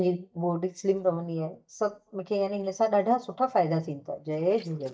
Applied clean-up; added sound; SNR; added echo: neural mask model DeepFilterNet 3.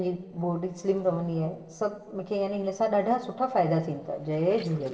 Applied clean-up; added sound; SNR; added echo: neural separator model SepFormer DNS4.